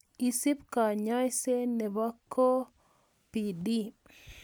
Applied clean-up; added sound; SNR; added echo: none; none; none; none.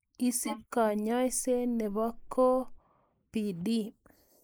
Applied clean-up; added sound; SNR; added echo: neural mask model Resemble Enhance denoiser.